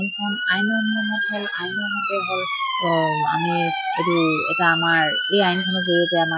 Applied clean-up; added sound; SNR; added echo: classical method Wiener filter.